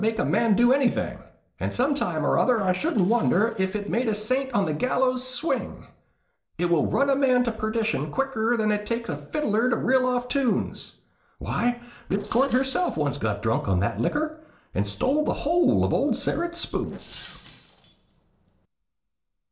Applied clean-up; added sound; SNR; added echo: neural separator model SepFormer DNS4.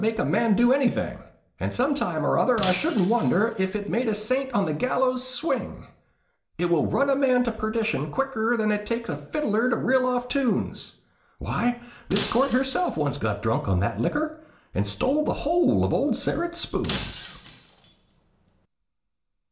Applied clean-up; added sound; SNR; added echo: none; Shatter; 11 dB; reverberation time 0.4 s.